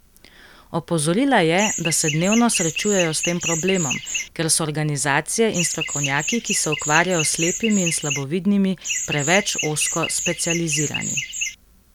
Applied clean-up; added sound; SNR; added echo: none; Chirp, tweet; 4 dB; none.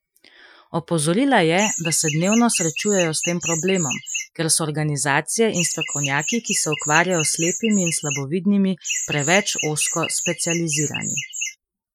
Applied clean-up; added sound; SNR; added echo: classical method Wiener filter.